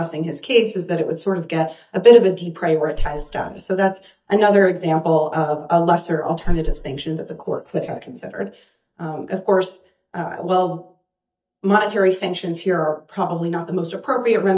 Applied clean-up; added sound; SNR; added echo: neural mask model DeepFilterNet 3.